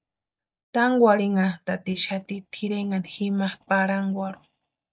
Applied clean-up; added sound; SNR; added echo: neural mask model DeepFilterNet 3.